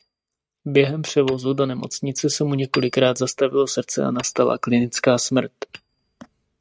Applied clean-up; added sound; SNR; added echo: neural mask model RNNoise.